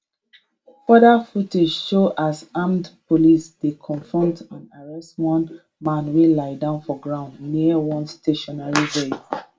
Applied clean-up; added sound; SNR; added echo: none; none; none; reverberation time 0.2 s.